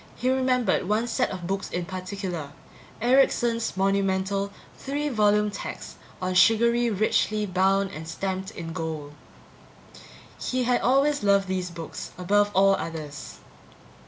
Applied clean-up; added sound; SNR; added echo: none; none; none; none.